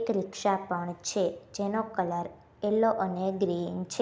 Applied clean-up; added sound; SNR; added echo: none; none; none; none.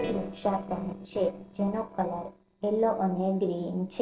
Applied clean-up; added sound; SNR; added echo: neural separator model SepFormer DNS4.